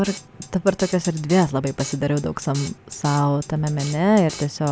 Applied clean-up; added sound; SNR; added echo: none; Drum kit; 16 dB; none.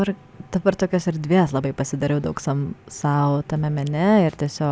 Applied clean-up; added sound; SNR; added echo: none; none; none; none.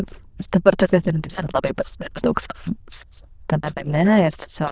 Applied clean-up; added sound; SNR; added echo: neural diffusion model UNIVERSE++.